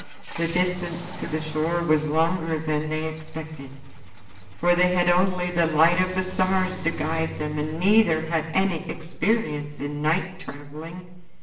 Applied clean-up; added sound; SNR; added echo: none; Car; 17 dB; reverberation time 0.8 s.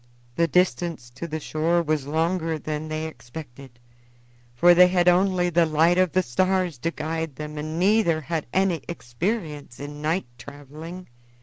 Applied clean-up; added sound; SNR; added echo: none; none; none; none.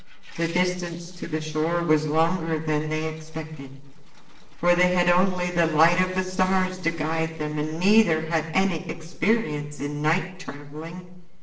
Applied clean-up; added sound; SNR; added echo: neural separator model SepFormer DNS4.